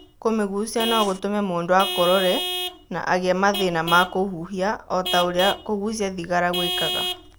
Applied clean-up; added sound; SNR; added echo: none; Vehicle horn, car horn, honking / Truck; 7 dB; none.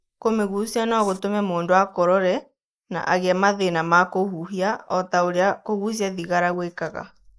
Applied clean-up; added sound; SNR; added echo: neural mask model Resemble Enhance denoiser.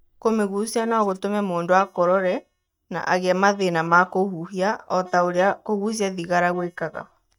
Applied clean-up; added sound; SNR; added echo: neural mask model DeepFilterNet 3.